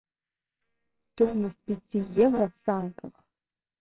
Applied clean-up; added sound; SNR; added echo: neural separator model SepFormer WHAMR!.